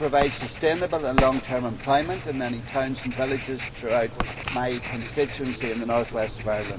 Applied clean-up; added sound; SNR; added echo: none; Writing; 7 dB; none.